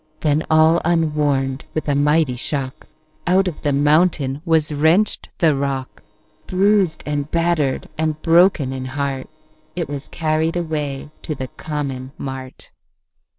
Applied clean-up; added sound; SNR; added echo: neural separator model SepFormer DNS4.